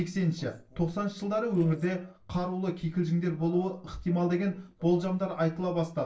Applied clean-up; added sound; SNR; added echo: neural separator model SepFormer DNS4.